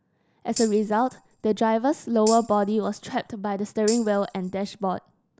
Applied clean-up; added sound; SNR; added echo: none; Tambourine; 16 dB; none.